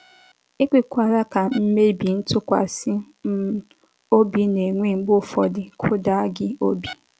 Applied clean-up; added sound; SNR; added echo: none; none; none; none.